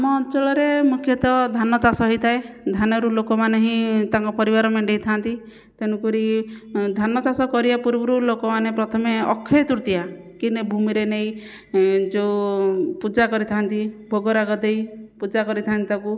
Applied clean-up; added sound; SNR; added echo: none; none; none; none.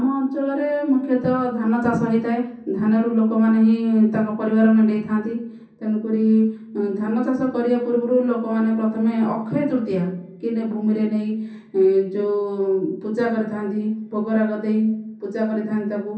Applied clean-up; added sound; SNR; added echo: none; none; none; reverberation time 0.6 s.